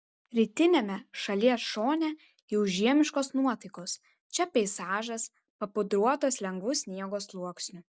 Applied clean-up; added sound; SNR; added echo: none; none; none; none.